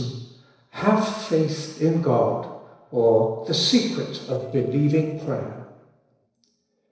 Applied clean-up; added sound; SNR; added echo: neural separator model SepFormer DNS4.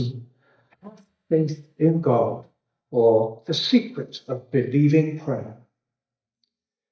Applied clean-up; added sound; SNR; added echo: neural mask model DeepFilterNet 3.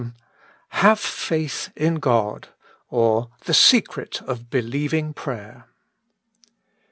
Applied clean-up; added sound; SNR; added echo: none; none; none; none.